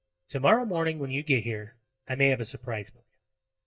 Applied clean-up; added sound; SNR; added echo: neural mask model DeepFilterNet 3.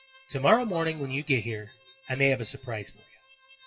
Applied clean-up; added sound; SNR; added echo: classical method WPE with log-MMSE.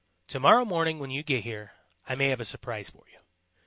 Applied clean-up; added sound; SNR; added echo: none; none; none; none.